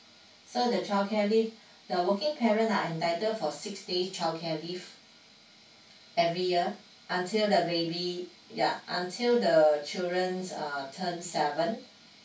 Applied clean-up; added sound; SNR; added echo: none; none; none; reverberation time 0.2 s.